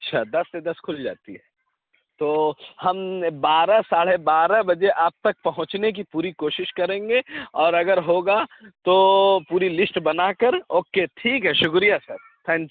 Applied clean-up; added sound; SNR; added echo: none; none; none; none.